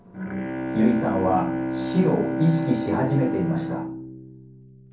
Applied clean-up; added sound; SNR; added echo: none; Bowed string instrument; 4 dB; reverberation time 0.6 s.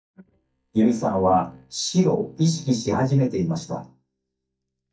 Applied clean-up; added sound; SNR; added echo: neural mask model DeepFilterNet 3.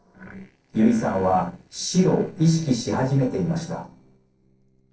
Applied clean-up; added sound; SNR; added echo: neural separator model SepFormer DNS4.